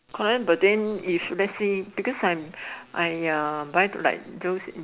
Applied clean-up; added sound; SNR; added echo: none; none; none; none.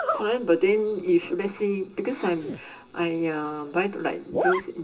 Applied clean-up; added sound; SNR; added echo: none; Zipper (clothing); 8 dB; reverberation time 0.2 s.